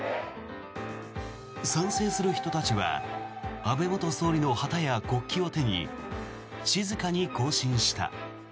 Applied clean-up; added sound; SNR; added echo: none; Bowed string instrument + Wind instrument, woodwind instrument; 20 dB; none.